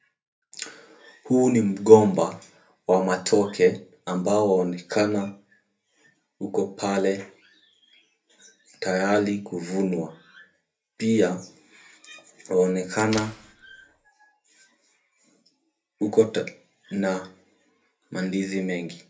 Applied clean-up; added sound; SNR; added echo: none; Door; 16 dB; reverberation time 0.3 s.